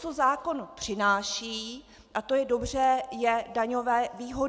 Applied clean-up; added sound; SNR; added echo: none; none; none; none.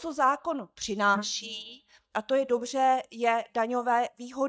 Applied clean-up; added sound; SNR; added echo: neural mask model DeepFilterNet 3.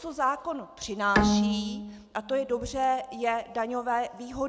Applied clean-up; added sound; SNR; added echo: none; Bowed string instrument; 0 dB; none.